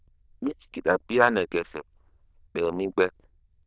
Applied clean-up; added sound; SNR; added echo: neural diffusion model UNIVERSE++.